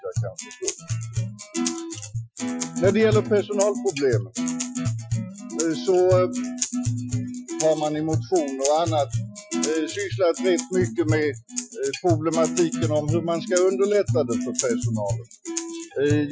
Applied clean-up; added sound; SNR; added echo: classical method Wiener filter.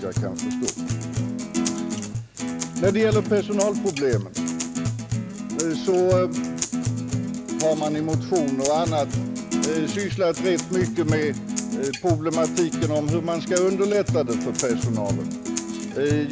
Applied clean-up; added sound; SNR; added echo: none; Acoustic guitar; 2 dB; none.